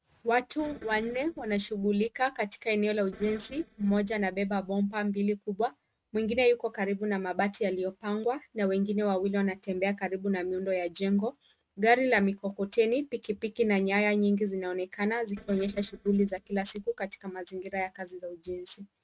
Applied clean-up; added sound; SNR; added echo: neural mask model RNNoise.